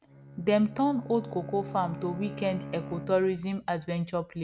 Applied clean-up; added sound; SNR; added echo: none; Bowed string instrument; 13 dB; none.